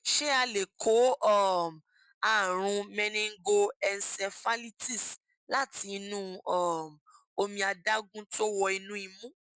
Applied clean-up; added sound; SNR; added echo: none; none; none; none.